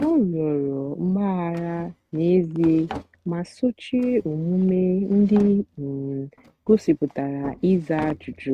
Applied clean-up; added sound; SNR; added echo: neural mask model RNNoise.